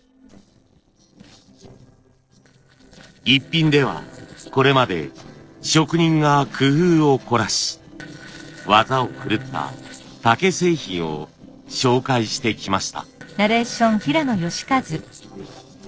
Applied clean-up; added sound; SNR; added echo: neural separator model SepFormer DNS4.